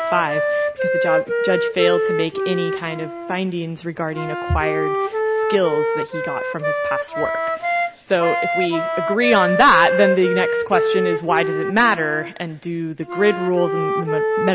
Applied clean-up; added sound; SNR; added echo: none; Wind instrument, woodwind instrument; 1 dB; none.